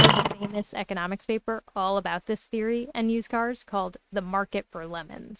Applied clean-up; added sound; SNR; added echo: neural mask model RNNoise.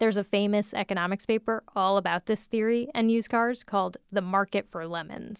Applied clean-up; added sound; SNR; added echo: none; none; none; none.